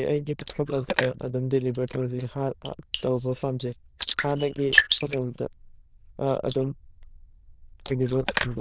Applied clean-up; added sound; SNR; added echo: neural diffusion model UNIVERSE++.